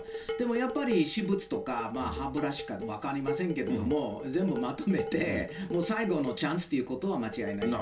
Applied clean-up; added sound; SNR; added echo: none; Dishes, pots, and pans; 8 dB; reverberation time 0.2 s.